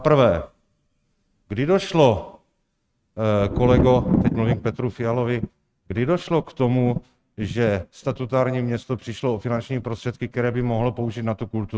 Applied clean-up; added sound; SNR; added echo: neural mask model RNNoise.